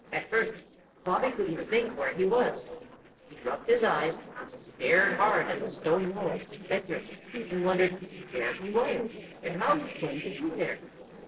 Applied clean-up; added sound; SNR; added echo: neural separator model SepFormer DNS4.